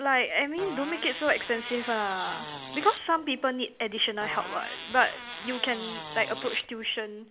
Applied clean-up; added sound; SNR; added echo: none; Fart; 11 dB; none.